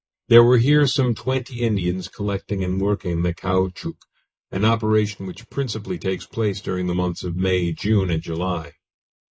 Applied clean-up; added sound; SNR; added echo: neural mask model Resemble Enhance denoiser.